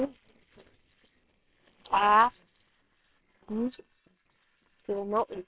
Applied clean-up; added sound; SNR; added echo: neural separator model SepFormer WHAMR!.